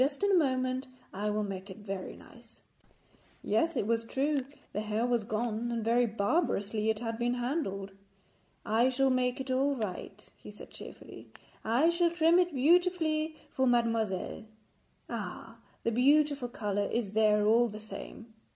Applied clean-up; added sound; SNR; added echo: none; none; none; none.